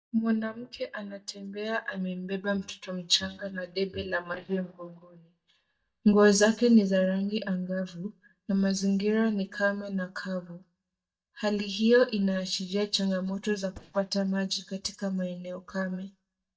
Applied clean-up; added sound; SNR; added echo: neural mask model DeepFilterNet 3.